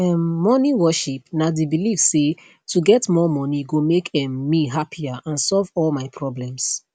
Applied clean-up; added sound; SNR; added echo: none; none; none; none.